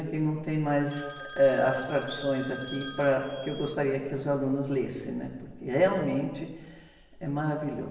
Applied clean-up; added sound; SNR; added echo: none; Telephone; 9 dB; reverberation time 1.2 s.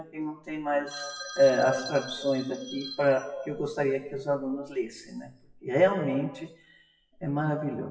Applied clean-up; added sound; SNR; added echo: classical method WPE with log-MMSE.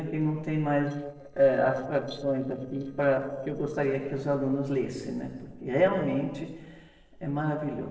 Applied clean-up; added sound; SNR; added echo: neural separator model SepFormer DNS4.